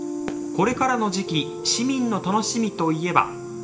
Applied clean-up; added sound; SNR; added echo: none; Fireworks; 19 dB; reverberation time 0.5 s.